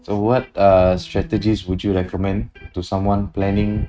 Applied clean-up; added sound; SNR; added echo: neural mask model RNNoise.